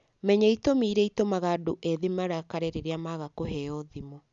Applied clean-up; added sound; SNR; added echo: none; none; none; none.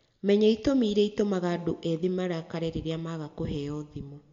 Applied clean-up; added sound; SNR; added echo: none; none; none; reverberation time 1.5 s.